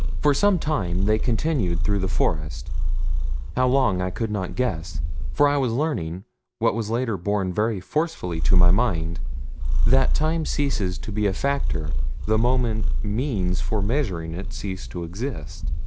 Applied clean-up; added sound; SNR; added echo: none; Purr; -5 dB; none.